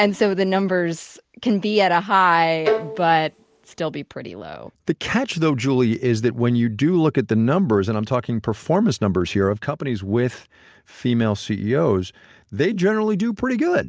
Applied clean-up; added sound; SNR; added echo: none; Bowed string instrument; 6 dB; none.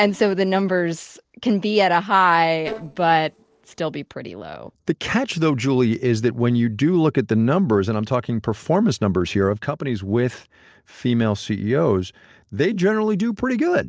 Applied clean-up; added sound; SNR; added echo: neural separator model SepFormer DNS4.